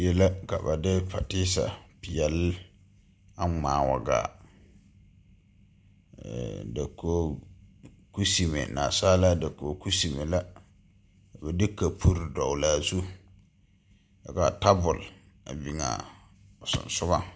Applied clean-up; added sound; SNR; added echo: none; none; none; none.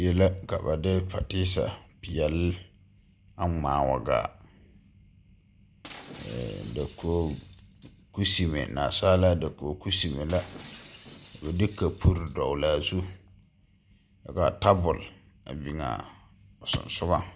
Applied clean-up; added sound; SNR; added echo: none; Shatter; 20 dB; none.